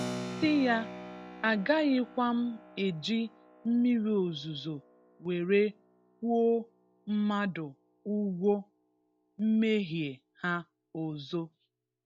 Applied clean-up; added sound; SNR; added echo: none; Keyboard (musical); 16 dB; none.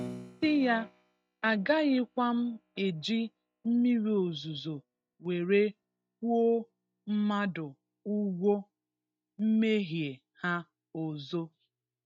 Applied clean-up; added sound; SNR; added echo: neural mask model RNNoise.